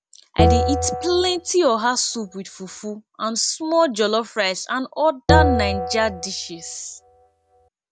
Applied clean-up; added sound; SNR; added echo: none; Bell; 0 dB; none.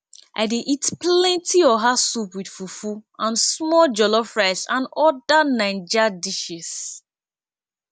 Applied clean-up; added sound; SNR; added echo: none; none; none; none.